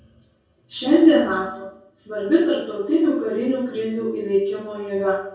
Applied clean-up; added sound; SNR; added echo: none; none; none; reverberation time 0.6 s.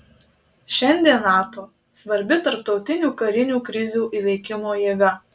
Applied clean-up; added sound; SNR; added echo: none; none; none; none.